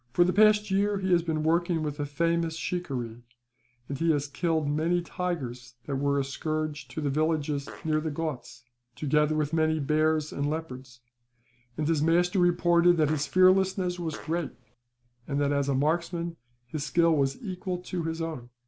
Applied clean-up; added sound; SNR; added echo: none; Fart; 19 dB; none.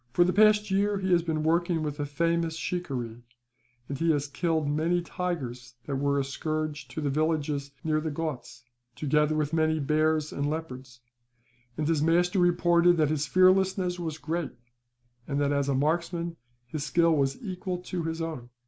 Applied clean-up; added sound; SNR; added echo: none; none; none; none.